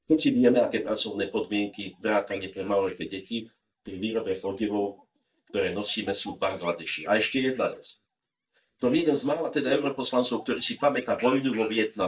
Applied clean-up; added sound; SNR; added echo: neural mask model DeepFilterNet 3.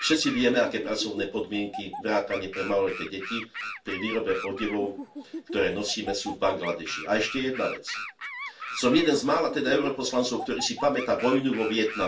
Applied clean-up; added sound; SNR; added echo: none; Animal; 11 dB; reverberation time 0.2 s.